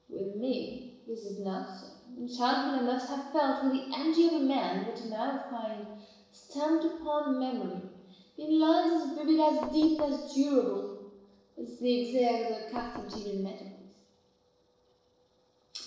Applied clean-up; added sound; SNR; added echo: neural separator model SepFormer DNS4.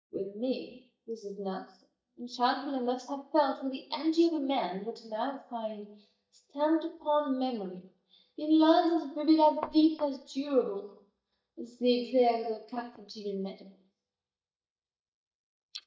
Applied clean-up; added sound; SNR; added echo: neural mask model DeepFilterNet 3.